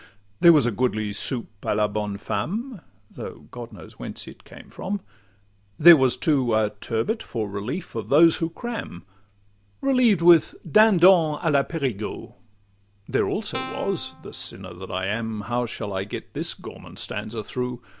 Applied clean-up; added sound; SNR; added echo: none; Guitar; 11 dB; none.